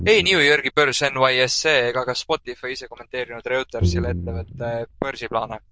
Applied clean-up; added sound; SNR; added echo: neural diffusion model UNIVERSE++.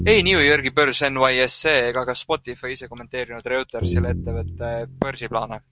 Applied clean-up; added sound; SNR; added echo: neural mask model RNNoise.